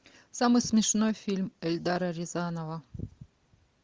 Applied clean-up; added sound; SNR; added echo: none; none; none; none.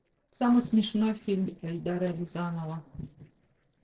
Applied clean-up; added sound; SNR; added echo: neural separator model SepFormer DNS4.